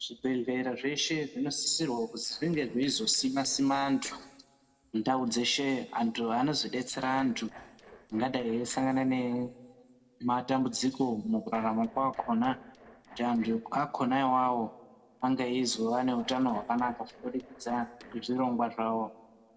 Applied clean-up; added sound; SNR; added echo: neural separator model SepFormer DNS4.